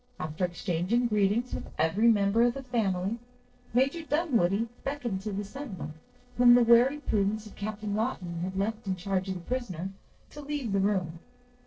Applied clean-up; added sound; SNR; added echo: neural separator model SepFormer DNS4.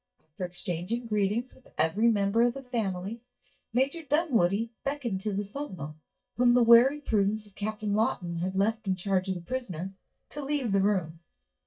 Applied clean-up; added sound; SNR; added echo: neural mask model DeepFilterNet 3.